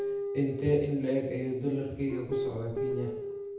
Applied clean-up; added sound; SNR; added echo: none; Guitar; 5 dB; reverberation time 0.8 s.